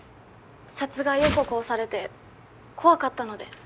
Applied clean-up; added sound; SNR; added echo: none; Whoosh, swoosh, swish; 4 dB; none.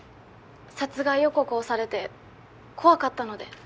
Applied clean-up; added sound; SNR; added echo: none; none; none; none.